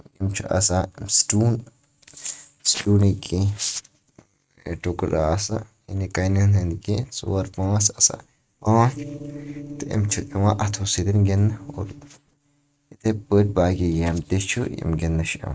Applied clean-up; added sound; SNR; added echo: neural mask model RNNoise.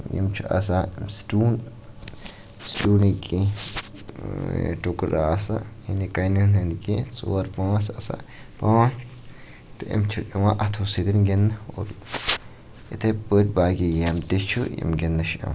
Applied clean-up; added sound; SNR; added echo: none; none; none; none.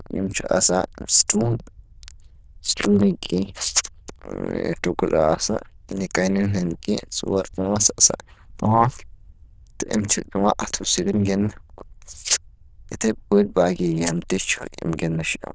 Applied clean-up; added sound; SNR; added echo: neural diffusion model UNIVERSE++.